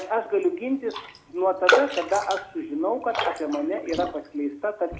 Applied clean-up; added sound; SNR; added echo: none; Raindrop; 4 dB; reverberation time 0.2 s.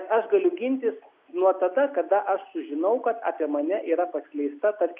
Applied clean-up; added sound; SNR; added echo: none; none; none; none.